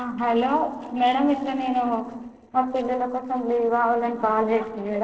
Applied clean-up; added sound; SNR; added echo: neural separator model SepFormer DNS4.